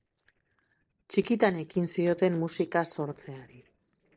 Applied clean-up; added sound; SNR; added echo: neural separator model SepFormer DNS4.